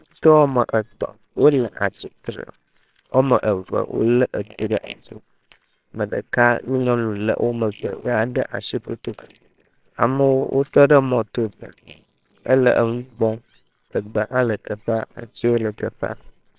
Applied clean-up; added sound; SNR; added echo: neural separator model SepFormer WHAMR!.